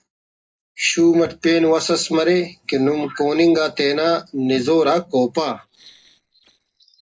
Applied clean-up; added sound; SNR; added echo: neural separator model SepFormer DNS4.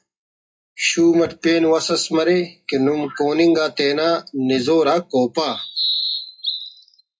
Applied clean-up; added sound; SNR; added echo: classical method WPE with log-MMSE.